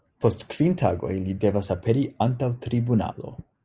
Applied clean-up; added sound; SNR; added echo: none; none; none; none.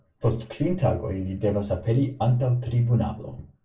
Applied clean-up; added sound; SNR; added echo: none; none; none; reverberation time 0.2 s.